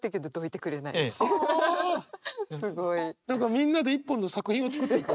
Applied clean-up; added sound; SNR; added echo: neural mask model RNNoise.